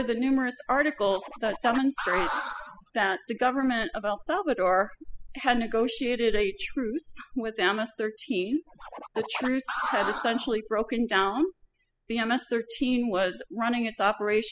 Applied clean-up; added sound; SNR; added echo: classical method spectral subtraction.